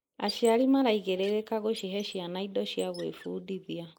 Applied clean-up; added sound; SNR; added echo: neural mask model Resemble Enhance denoiser.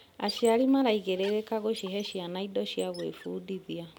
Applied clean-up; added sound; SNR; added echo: none; Squeak; 19 dB; none.